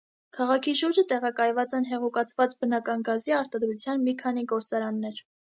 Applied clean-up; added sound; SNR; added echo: none; none; none; none.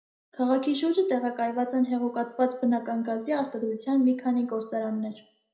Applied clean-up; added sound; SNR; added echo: none; none; none; reverberation time 0.5 s.